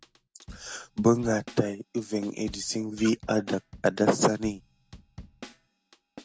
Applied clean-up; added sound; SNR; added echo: none; Drum kit; 20 dB; none.